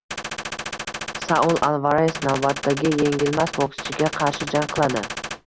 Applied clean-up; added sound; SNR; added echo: none; Gunshot, gunfire; 8 dB; none.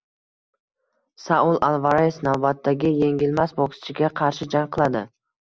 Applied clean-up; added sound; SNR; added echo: none; none; none; none.